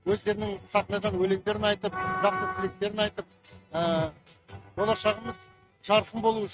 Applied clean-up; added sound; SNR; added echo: neural mask model RNNoise.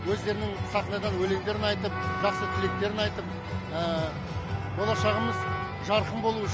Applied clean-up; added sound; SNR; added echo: none; Wind instrument, woodwind instrument; 7 dB; none.